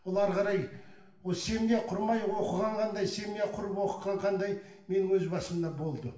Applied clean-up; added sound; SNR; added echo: none; none; none; reverberation time 0.9 s.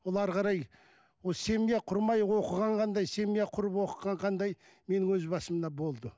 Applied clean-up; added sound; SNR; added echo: none; none; none; none.